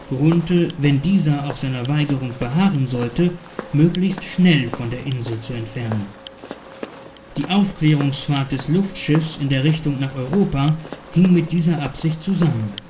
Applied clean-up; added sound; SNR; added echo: none; Walk, footsteps; 16 dB; reverberation time 0.5 s.